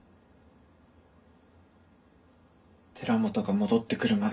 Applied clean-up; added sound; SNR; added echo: none; none; none; reverberation time 0.2 s.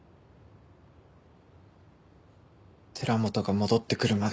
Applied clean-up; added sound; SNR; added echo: none; none; none; none.